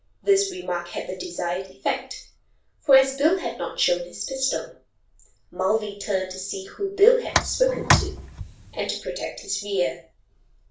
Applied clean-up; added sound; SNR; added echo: none; Tick; 0 dB; reverberation time 0.3 s.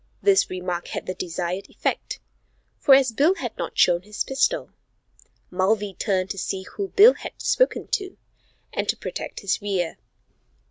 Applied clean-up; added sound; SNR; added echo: none; none; none; none.